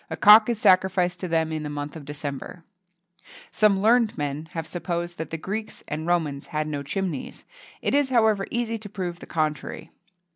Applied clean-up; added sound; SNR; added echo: none; none; none; none.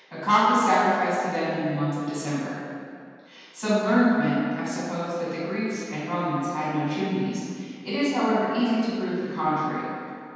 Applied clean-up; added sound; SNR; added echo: none; none; none; reverberation time 2.1 s.